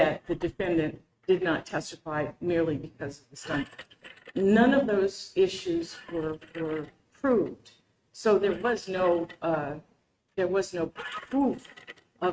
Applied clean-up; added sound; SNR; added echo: neural mask model RNNoise.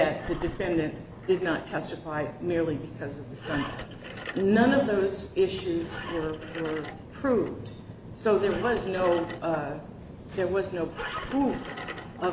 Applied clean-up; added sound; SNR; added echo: none; Engine; 14 dB; none.